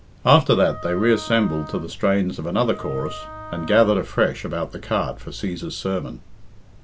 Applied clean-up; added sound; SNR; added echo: none; Wind instrument, woodwind instrument; 15 dB; none.